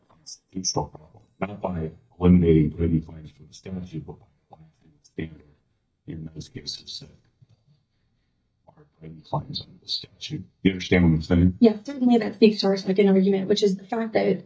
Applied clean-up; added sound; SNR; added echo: neural mask model DeepFilterNet 3.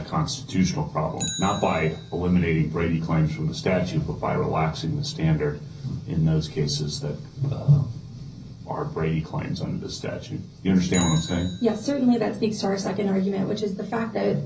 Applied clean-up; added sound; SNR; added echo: none; Bicycle; 19 dB; reverberation time 0.5 s.